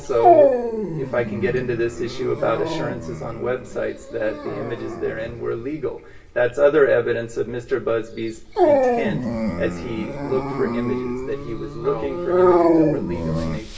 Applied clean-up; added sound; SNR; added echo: none; Dog; -2 dB; reverberation time 0.2 s.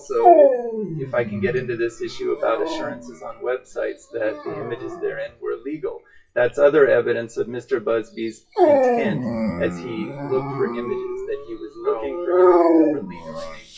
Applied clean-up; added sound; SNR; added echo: classical method WPE with log-MMSE.